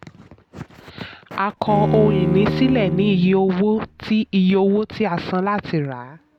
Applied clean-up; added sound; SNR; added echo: none; Bowed string instrument; 4 dB; none.